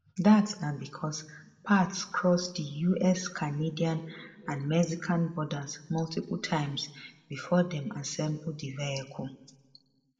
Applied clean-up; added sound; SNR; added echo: none; none; none; reverberation time 0.7 s.